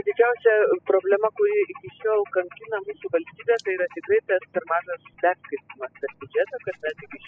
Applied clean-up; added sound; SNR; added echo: classical method spectral subtraction.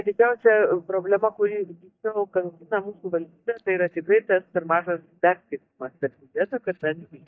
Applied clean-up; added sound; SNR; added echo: neural mask model DeepFilterNet 3.